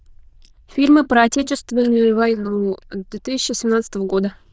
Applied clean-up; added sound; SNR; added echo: neural diffusion model UNIVERSE++.